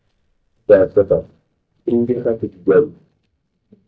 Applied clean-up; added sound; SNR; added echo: neural mask model DeepFilterNet 3.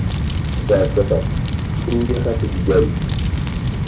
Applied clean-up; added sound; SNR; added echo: none; Fire; -2 dB; reverberation time 0.6 s.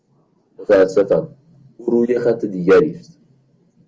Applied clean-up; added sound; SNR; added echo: none; none; none; none.